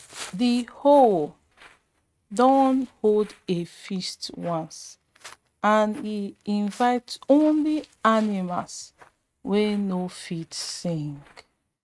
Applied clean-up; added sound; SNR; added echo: neural mask model RNNoise.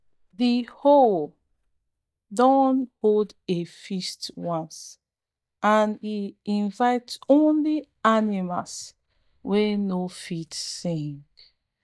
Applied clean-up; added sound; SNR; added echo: neural mask model DeepFilterNet 3.